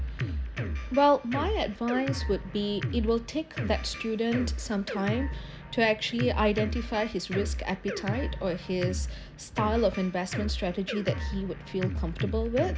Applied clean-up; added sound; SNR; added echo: none; Drum kit; 4 dB; none.